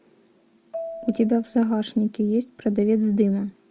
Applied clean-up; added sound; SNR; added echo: none; Marimba, xylophone; 17 dB; none.